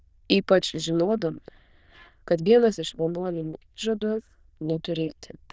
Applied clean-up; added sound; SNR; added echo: neural diffusion model UNIVERSE++.